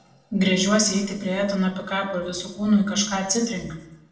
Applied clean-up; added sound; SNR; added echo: none; none; none; reverberation time 0.8 s.